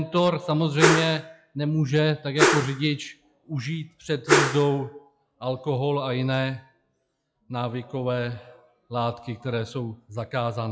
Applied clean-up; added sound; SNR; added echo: classical method log-MMSE.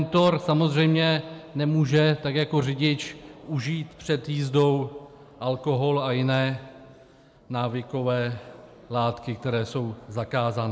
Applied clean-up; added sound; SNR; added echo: none; none; none; none.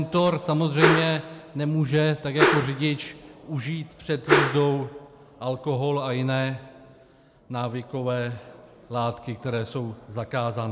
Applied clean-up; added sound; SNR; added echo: none; Whoosh, swoosh, swish; -2 dB; none.